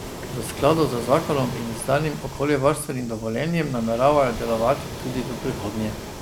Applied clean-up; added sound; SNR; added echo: none; Waves, surf; 10 dB; none.